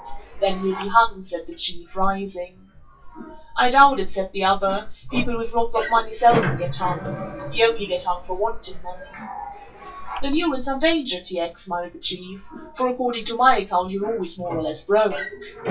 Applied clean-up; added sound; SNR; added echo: classical method WPE with log-MMSE.